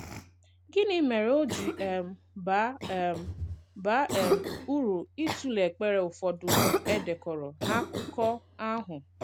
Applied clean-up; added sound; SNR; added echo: none; Cough; 4 dB; none.